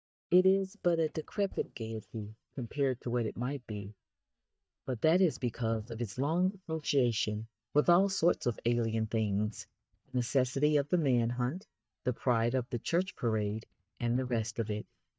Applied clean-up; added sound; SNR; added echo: neural mask model DeepFilterNet 3.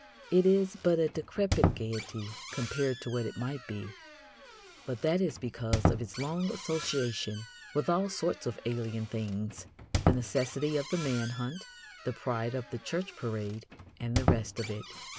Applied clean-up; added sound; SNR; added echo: none; Squeak; 4 dB; none.